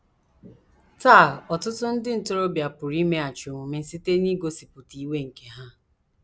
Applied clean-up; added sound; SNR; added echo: none; none; none; none.